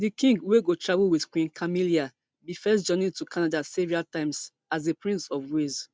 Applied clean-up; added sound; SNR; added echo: none; none; none; none.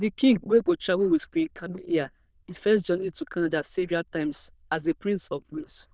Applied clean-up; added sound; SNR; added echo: neural diffusion model UNIVERSE++.